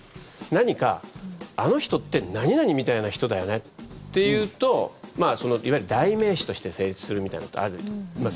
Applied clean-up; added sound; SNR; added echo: none; none; none; none.